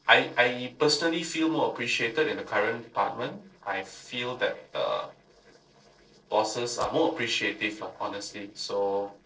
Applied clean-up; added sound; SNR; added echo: neural separator model SepFormer DNS4.